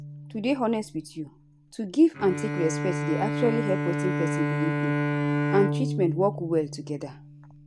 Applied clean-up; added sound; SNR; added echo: none; Bowed string instrument; 2 dB; none.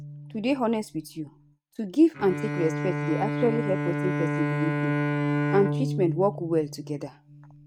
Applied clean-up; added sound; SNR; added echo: neural mask model RNNoise.